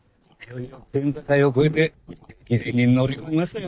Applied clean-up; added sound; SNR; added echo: neural mask model DeepFilterNet 3.